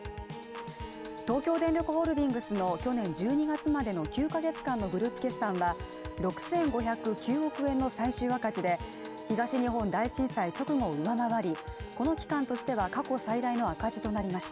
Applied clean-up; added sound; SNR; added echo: none; Piano / Organ; 10 dB; none.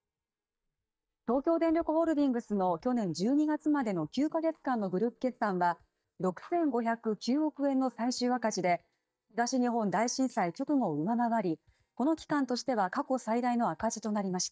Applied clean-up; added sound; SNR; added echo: neural mask model DeepFilterNet 3.